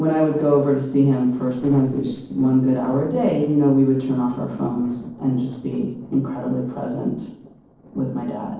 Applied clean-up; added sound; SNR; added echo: neural separator model SepFormer DNS4.